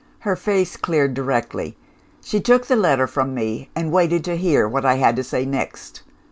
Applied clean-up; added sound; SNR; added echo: none; none; none; none.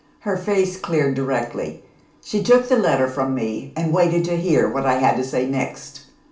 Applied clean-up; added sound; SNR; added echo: none; none; none; reverberation time 0.4 s.